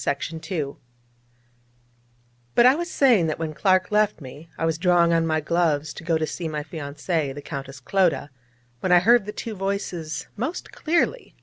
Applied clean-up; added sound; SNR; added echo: none; none; none; none.